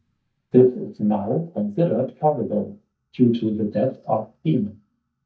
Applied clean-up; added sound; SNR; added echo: neural mask model DeepFilterNet 3.